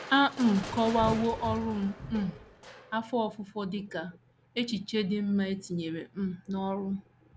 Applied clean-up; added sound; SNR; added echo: none; Crushing; 13 dB; none.